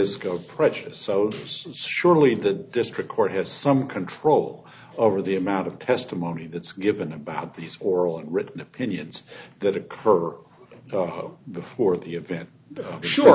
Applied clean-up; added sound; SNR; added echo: none; none; none; none.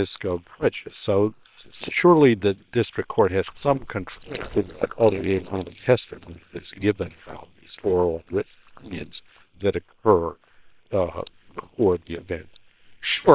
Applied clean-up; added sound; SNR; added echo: neural separator model SepFormer WHAM!.